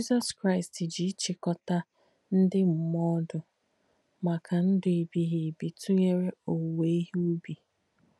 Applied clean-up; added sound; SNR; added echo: none; none; none; none.